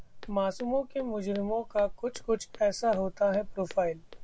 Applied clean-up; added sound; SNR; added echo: none; Walk, footsteps; 12 dB; none.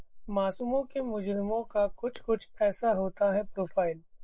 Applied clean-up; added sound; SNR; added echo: neural mask model Resemble Enhance denoiser.